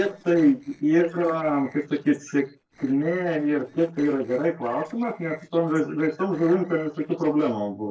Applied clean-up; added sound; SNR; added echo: neural separator model SepFormer DNS4.